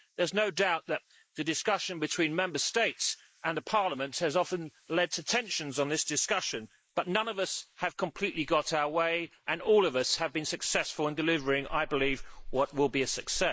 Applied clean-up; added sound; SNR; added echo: neural mask model Resemble Enhance denoiser.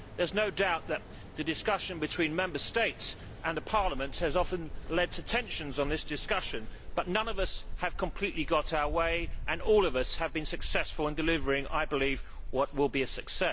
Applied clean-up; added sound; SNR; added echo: none; Mechanical fan; 6 dB; none.